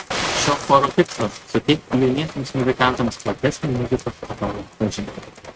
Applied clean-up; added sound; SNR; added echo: neural mask model RNNoise.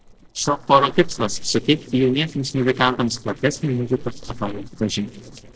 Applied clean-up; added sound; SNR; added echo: neural separator model SepFormer DNS4.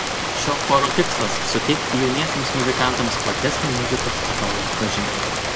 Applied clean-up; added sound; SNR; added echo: none; Rain; -1 dB; none.